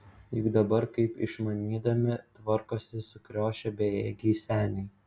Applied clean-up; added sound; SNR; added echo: none; none; none; none.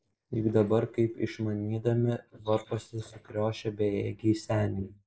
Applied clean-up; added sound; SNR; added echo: neural mask model Resemble Enhance denoiser.